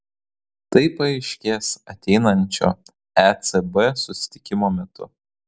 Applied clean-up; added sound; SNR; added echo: none; none; none; none.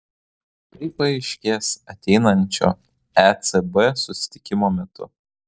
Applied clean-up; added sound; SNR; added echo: neural mask model DeepFilterNet 3.